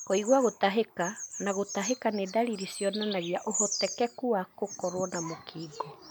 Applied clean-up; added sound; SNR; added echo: none; Bird vocalization, bird call, bird song; 10 dB; none.